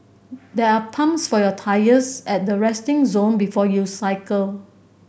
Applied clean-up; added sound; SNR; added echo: none; none; none; none.